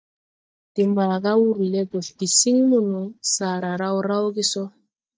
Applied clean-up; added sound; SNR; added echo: neural mask model DeepFilterNet 3.